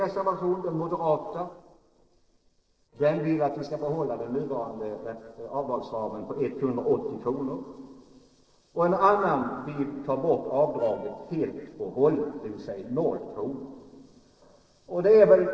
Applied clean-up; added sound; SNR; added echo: neural separator model SepFormer DNS4.